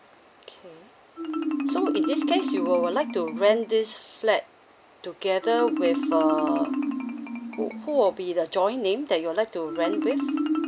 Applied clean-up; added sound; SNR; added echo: none; Marimba, xylophone; 3 dB; none.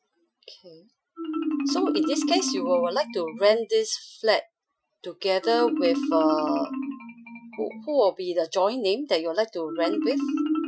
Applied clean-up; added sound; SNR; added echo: classical method Wiener filter.